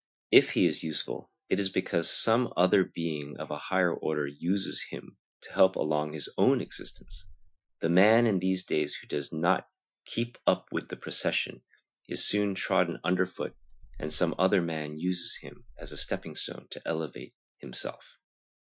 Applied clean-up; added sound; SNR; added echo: classical method Wiener filter.